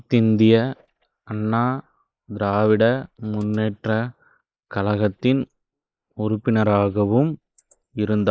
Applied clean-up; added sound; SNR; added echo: neural mask model Resemble Enhance denoiser.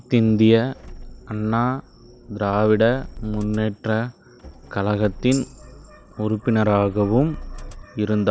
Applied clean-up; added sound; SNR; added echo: none; Motor vehicle (road) + Tambourine; 16 dB; none.